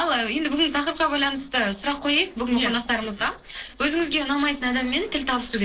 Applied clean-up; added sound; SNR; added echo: neural separator model SepFormer DNS4.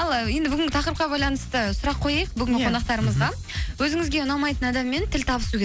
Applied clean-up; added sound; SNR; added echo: none; none; none; none.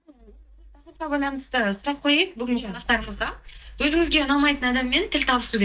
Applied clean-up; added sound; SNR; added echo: neural mask model DeepFilterNet 3.